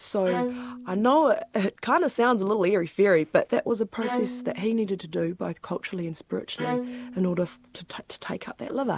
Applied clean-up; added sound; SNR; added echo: none; Bowed string instrument; 10 dB; none.